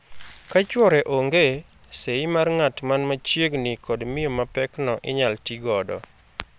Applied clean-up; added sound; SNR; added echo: none; none; none; none.